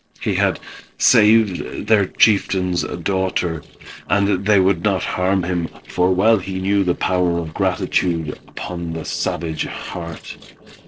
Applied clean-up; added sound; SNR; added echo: neural separator model SepFormer DNS4.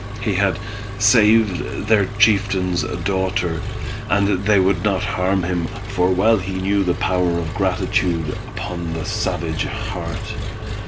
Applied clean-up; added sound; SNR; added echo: none; Engine; 7 dB; none.